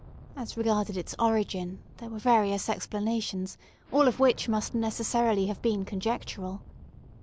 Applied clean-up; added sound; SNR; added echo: none; Explosion; 19 dB; none.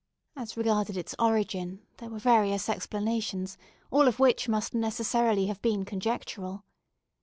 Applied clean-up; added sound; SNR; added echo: none; none; none; none.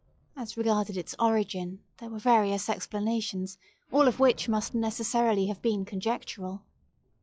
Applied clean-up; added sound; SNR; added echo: classical method log-MMSE.